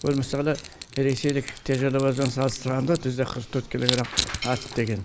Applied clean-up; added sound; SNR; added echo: none; Crushing; 10 dB; none.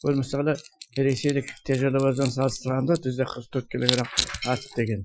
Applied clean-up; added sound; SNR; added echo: classical method Wiener filter.